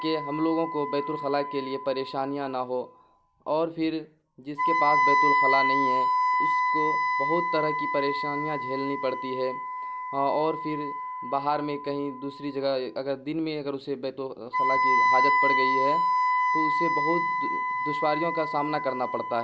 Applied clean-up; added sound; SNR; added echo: none; Wind instrument, woodwind instrument; -3 dB; none.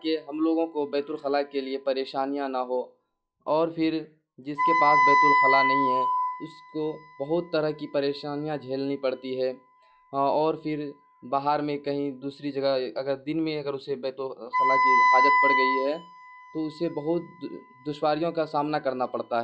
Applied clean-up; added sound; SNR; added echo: classical method log-MMSE.